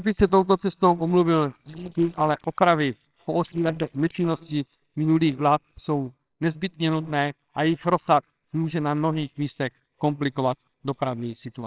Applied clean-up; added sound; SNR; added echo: neural separator model SepFormer WHAMR!.